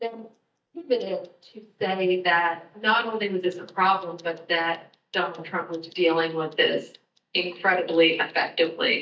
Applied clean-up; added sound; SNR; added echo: neural mask model DeepFilterNet 3.